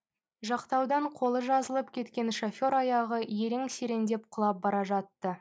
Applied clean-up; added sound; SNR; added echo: none; none; none; none.